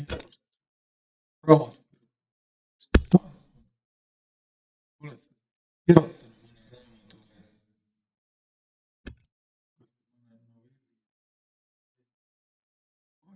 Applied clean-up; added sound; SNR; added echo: neural mask model DeepFilterNet 3.